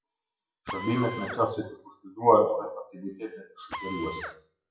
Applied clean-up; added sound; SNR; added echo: classical method WPE with log-MMSE.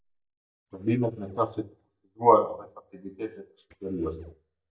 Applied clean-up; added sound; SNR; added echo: neural mask model DeepFilterNet 3.